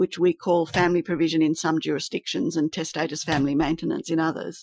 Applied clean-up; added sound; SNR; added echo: classical method Wiener filter.